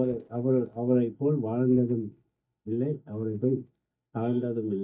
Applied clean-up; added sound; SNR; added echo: neural mask model DeepFilterNet 3.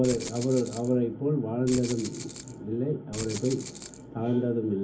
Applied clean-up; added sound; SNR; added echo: none; Rattle (instrument); 13 dB; reverberation time 0.3 s.